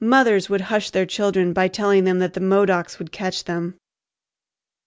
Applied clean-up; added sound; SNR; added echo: none; none; none; none.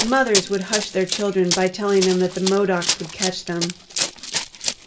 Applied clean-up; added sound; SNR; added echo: none; Run; 5 dB; reverberation time 0.8 s.